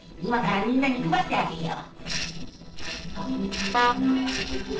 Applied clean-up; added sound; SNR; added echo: neural separator model SepFormer DNS4.